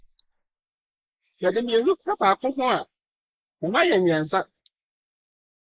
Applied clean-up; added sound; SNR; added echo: neural mask model Resemble Enhance denoiser.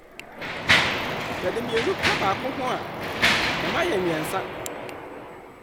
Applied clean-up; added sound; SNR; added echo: none; Mechanisms; -4 dB; none.